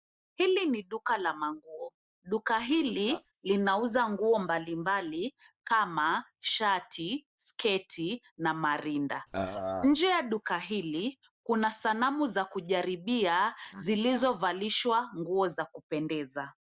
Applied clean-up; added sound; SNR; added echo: neural mask model Resemble Enhance denoiser.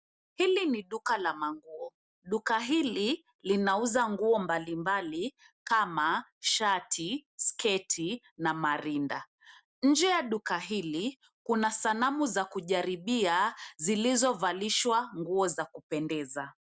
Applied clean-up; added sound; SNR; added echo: none; none; none; none.